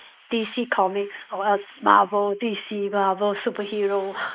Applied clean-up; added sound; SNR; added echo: neural mask model Resemble Enhance denoiser.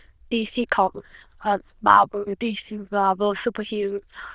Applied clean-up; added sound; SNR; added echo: neural diffusion model UNIVERSE++.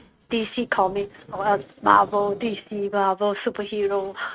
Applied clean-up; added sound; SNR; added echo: neural mask model RNNoise.